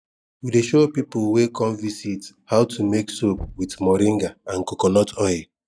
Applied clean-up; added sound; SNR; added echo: neural mask model DeepFilterNet 3.